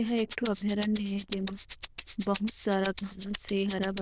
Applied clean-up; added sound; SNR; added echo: neural diffusion model UNIVERSE++.